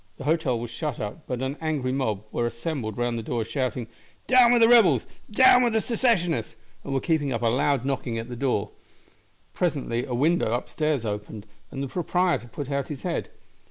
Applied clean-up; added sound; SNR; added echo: none; none; none; none.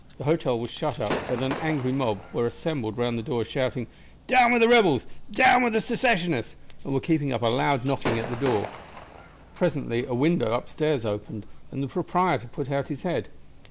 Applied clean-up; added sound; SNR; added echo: none; Gunshot, gunfire / Fireworks; 14 dB; none.